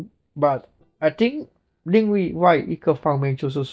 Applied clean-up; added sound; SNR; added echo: neural mask model DeepFilterNet 3.